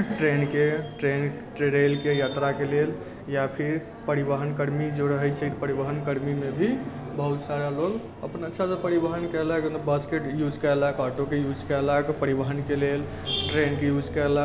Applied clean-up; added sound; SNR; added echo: none; none; none; none.